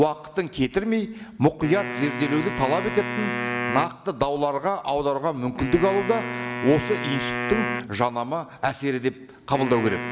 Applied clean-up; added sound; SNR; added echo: none; Wind instrument, woodwind instrument; 7 dB; none.